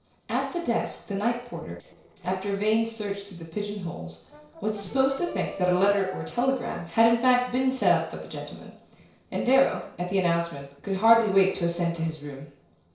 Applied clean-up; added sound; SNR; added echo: neural separator model SepFormer DNS4.